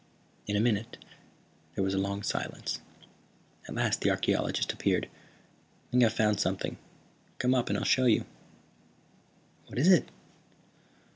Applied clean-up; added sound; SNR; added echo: none; none; none; none.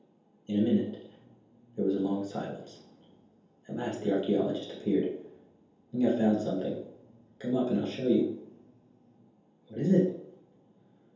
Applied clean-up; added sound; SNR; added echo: none; none; none; reverberation time 0.7 s.